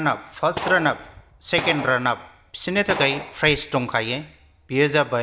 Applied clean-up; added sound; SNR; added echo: none; Gunshot, gunfire; 11 dB; none.